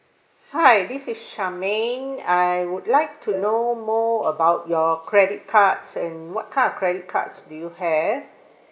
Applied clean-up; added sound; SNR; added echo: neural mask model Resemble Enhance denoiser.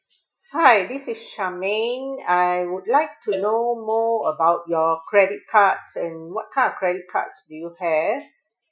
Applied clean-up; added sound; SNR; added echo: classical method Wiener filter.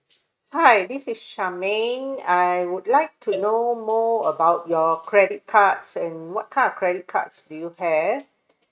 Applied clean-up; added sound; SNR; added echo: neural mask model RNNoise.